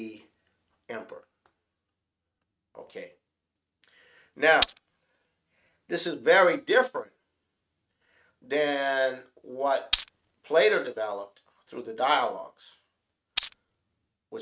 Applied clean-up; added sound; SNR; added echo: neural mask model RNNoise.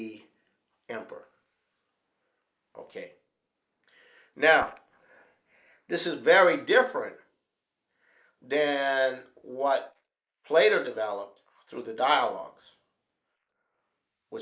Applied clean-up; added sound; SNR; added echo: neural mask model Resemble Enhance denoiser.